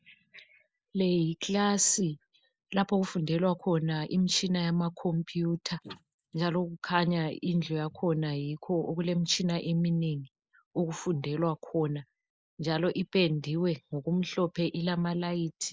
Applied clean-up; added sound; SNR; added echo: neural mask model Resemble Enhance denoiser.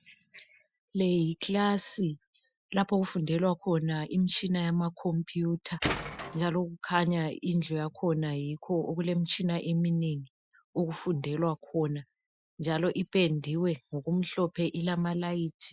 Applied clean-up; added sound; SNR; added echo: classical method Wiener filter.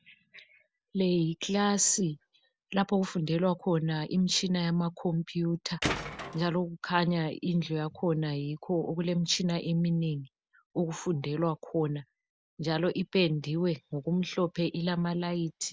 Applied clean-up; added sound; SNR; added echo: none; Tools; 5 dB; none.